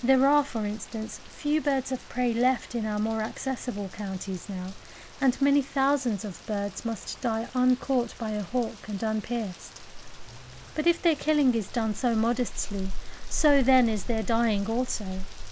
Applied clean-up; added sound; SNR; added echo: none; Rain; 8 dB; none.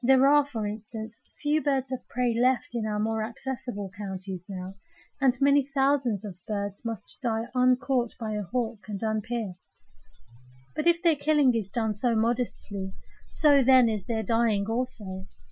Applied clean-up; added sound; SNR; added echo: classical method Wiener filter.